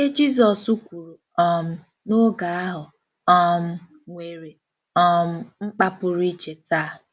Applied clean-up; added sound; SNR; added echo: none; none; none; none.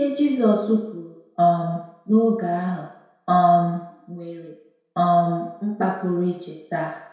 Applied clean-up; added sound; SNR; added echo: none; none; none; reverberation time 0.7 s.